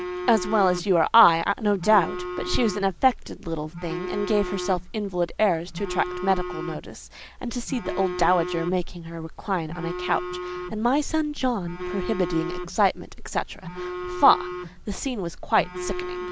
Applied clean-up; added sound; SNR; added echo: none; Telephone; 9 dB; none.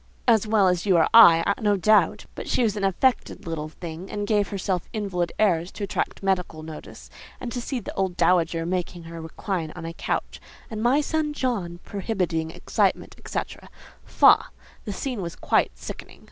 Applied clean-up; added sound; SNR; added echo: none; none; none; none.